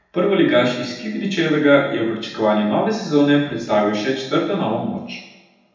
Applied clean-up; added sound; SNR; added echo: none; none; none; reverberation time 0.9 s.